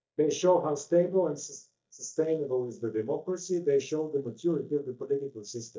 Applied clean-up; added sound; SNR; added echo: neural mask model DeepFilterNet 3.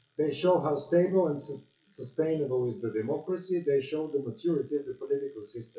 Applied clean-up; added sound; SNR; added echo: classical method WPE with log-MMSE.